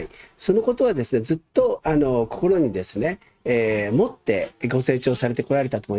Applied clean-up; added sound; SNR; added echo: neural mask model RNNoise.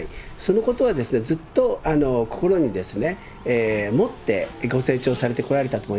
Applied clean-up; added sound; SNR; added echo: none; Race car, auto racing; 17 dB; none.